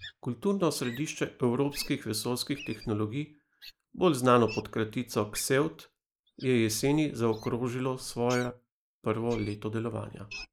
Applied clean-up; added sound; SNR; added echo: neural mask model Resemble Enhance denoiser.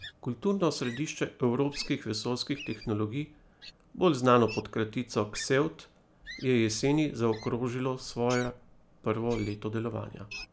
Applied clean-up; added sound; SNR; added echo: none; Wild animals; 19 dB; none.